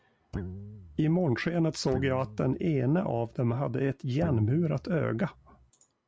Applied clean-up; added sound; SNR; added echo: none; Guitar; 13 dB; none.